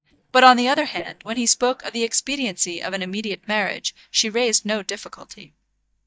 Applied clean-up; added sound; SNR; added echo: neural mask model DeepFilterNet 3.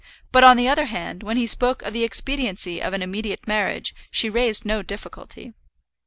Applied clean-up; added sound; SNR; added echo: none; none; none; none.